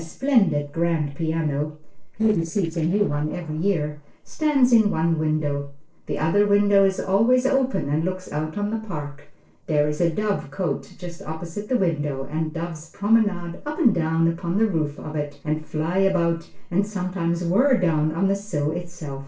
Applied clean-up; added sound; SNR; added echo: neural separator model SepFormer DNS4.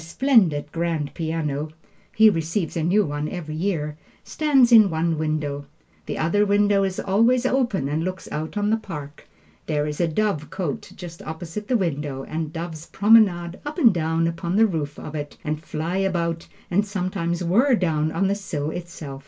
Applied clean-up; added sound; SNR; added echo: none; none; none; none.